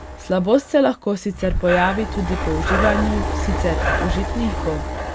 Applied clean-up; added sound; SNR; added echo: none; Breathing; 2 dB; none.